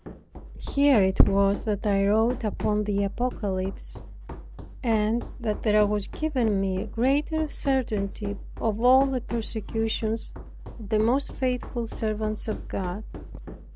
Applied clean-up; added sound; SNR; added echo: none; Run; 16 dB; none.